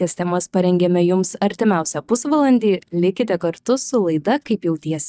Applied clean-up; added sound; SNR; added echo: neural mask model DeepFilterNet 3.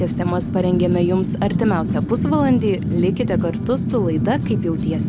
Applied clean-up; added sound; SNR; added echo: none; Fire; 1 dB; none.